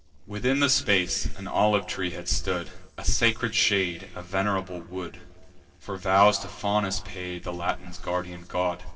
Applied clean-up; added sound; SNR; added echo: neural separator model SepFormer DNS4.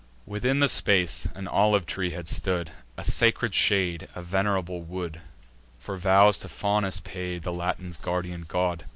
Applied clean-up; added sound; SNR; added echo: none; none; none; none.